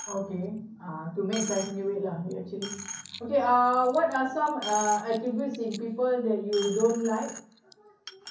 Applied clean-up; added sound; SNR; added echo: none; Coin (dropping); 14 dB; reverberation time 0.6 s.